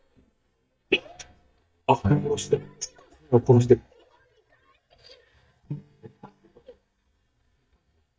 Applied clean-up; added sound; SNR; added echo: neural mask model DeepFilterNet 3.